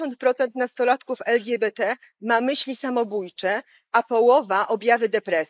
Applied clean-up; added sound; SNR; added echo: neural mask model Resemble Enhance denoiser.